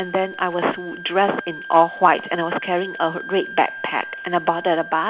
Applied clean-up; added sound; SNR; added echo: none; Wind instrument, woodwind instrument; 14 dB; none.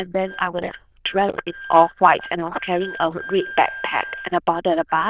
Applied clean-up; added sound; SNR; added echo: neural diffusion model UNIVERSE++.